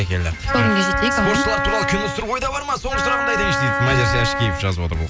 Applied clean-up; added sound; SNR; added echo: none; Wind instrument, woodwind instrument; 1 dB; none.